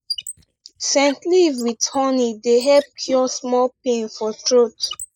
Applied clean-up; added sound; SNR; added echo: neural mask model Resemble Enhance denoiser.